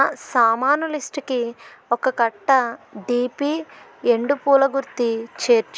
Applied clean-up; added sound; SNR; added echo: none; none; none; none.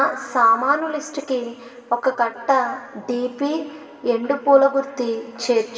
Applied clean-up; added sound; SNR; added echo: none; none; none; reverberation time 2.4 s.